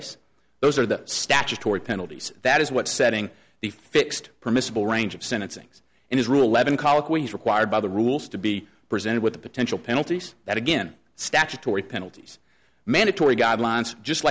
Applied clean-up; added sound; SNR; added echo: none; none; none; none.